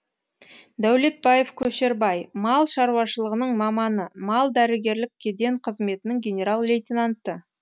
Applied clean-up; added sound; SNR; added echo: none; none; none; none.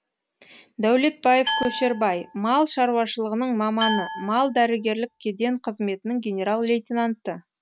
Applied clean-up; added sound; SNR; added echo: none; Glass; 6 dB; none.